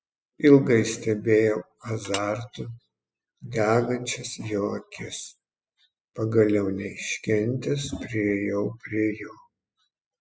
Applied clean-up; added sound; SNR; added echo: classical method spectral subtraction.